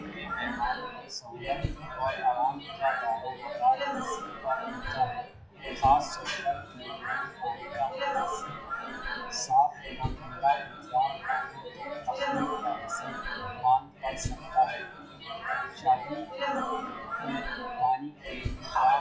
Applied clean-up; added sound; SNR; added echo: classical method WPE with log-MMSE.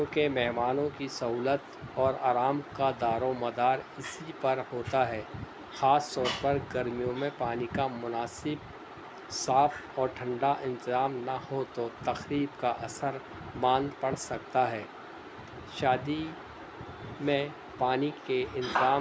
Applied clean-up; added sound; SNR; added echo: none; none; none; none.